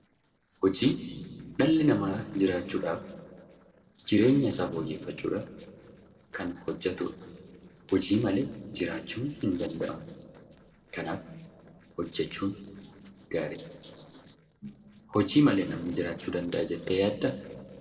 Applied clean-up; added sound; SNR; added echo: neural separator model SepFormer DNS4.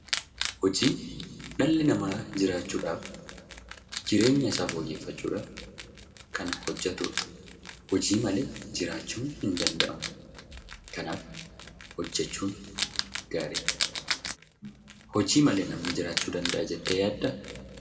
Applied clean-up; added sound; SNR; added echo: none; Wild animals; 7 dB; reverberation time 1.8 s.